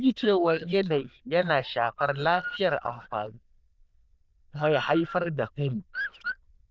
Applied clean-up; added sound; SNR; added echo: neural diffusion model UNIVERSE++.